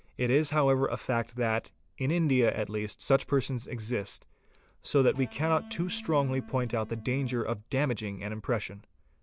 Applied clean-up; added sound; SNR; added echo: none; Electric guitar; 17 dB; none.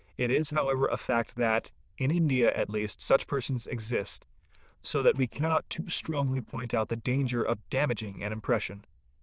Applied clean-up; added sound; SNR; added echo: neural diffusion model UNIVERSE++.